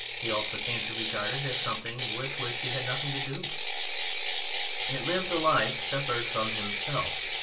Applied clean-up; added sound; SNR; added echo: none; Ratchet, pawl; 0 dB; reverberation time 0.3 s.